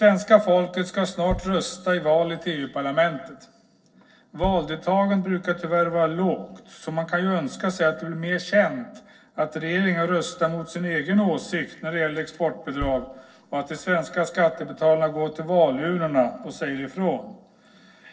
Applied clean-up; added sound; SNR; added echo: neural separator model SepFormer DNS4.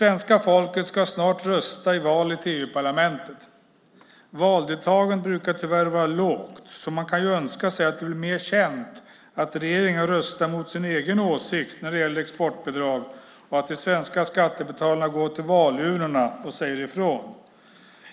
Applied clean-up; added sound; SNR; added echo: none; none; none; none.